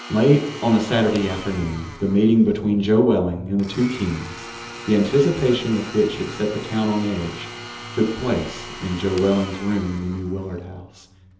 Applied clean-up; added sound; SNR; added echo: none; Domestic sounds, home sounds; 15 dB; reverberation time 1.2 s.